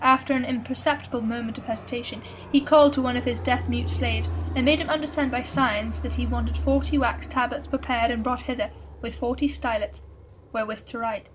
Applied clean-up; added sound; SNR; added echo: none; Fixed-wing aircraft, airplane; 8 dB; none.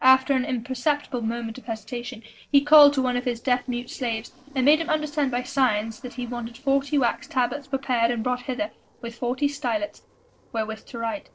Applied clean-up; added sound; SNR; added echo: neural separator model SepFormer DNS4.